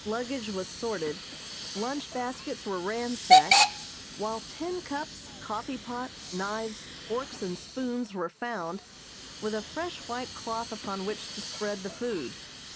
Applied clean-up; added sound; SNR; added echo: none; Hiss / Alarm / Train; -3 dB; none.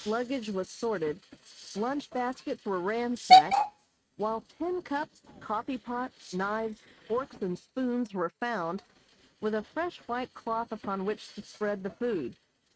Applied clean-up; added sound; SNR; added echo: neural mask model RNNoise.